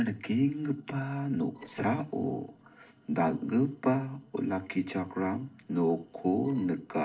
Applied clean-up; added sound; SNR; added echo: neural separator model SepFormer DNS4.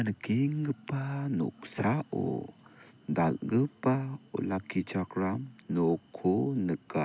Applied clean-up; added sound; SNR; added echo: none; none; none; none.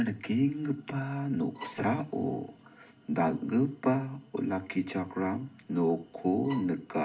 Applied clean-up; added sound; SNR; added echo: none; Bowed string instrument; 16 dB; reverberation time 0.4 s.